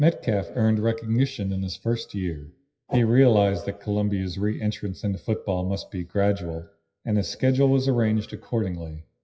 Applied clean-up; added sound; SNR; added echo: classical method WPE with log-MMSE.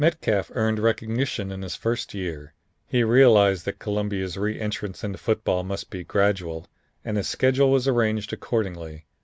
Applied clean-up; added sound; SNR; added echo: none; none; none; none.